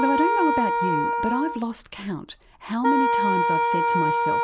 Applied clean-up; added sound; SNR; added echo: none; Wind instrument, woodwind instrument; -4 dB; none.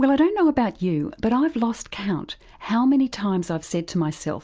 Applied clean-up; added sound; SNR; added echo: none; none; none; none.